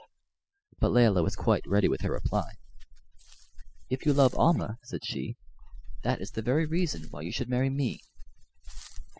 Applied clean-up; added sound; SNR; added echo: classical method spectral subtraction.